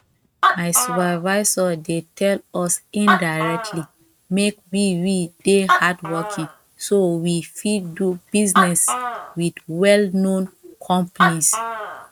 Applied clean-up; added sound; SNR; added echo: neural mask model RNNoise.